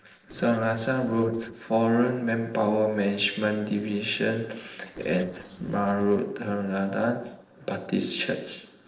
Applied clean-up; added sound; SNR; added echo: neural separator model SepFormer DNS4.